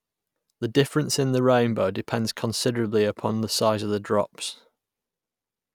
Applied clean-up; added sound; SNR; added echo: none; none; none; none.